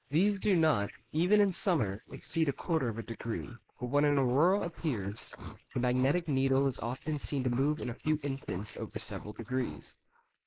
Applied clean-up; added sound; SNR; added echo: neural mask model Resemble Enhance denoiser.